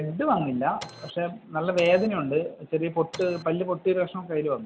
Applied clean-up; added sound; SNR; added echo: none; Printer; 15 dB; none.